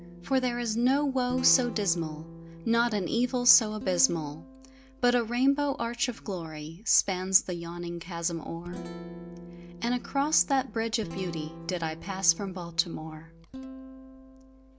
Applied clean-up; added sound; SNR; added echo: none; Guitar; 14 dB; none.